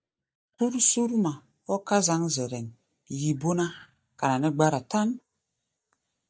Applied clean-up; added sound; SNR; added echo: neural mask model DeepFilterNet 3.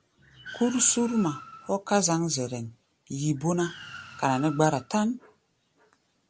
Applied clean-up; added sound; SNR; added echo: none; Car; 18 dB; none.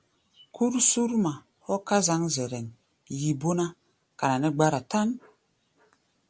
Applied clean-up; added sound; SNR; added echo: none; none; none; none.